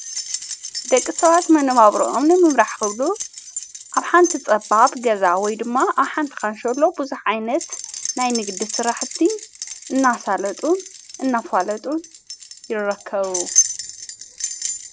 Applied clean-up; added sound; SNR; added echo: none; Keys jangling; 9 dB; none.